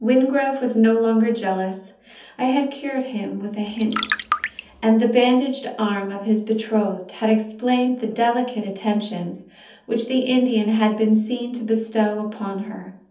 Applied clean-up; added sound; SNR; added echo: none; Trickle, dribble; 6 dB; reverberation time 0.7 s.